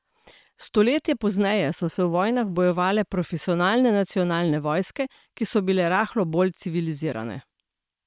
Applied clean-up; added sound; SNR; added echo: neural separator model SepFormer WHAM!.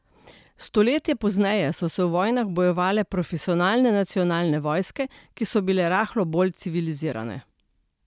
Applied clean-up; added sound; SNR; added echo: none; none; none; none.